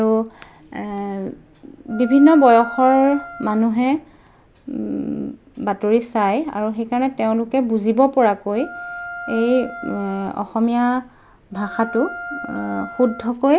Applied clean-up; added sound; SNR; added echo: none; Wind instrument, woodwind instrument; 14 dB; none.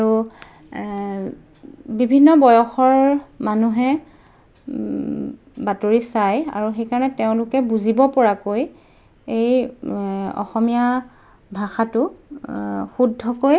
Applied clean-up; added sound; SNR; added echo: none; none; none; none.